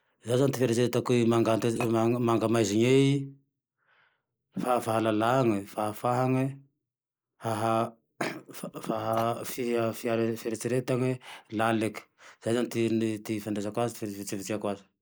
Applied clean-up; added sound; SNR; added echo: neural mask model Resemble Enhance denoiser.